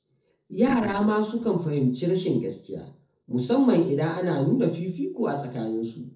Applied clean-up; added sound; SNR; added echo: neural separator model SepFormer DNS4.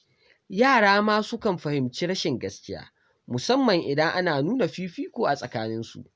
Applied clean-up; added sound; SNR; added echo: none; none; none; none.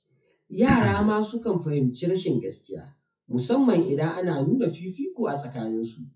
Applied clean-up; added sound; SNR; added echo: classical method WPE with log-MMSE.